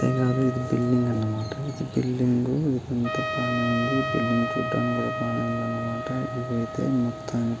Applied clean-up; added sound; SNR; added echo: none; Trumpet; 7 dB; none.